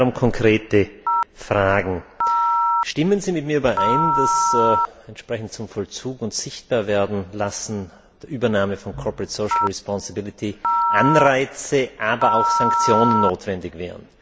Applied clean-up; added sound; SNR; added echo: none; Telephone; -1 dB; none.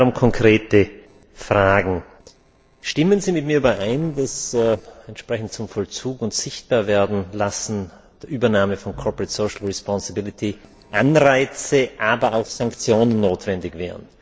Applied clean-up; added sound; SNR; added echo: neural separator model SepFormer DNS4.